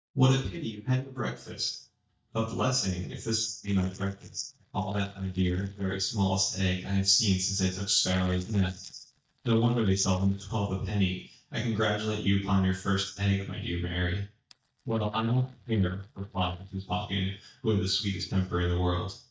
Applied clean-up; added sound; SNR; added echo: neural mask model DeepFilterNet 3.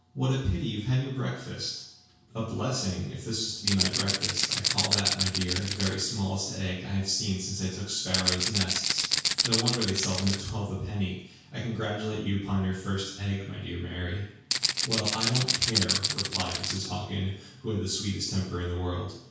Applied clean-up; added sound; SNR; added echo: none; Rattle (instrument); -2 dB; reverberation time 0.6 s.